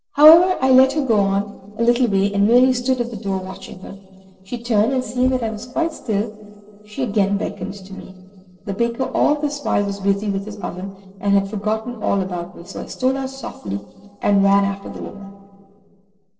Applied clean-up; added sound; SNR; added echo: neural separator model SepFormer DNS4.